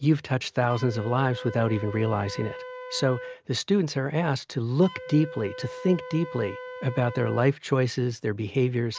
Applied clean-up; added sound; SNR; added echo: none; Wind instrument, woodwind instrument; 15 dB; none.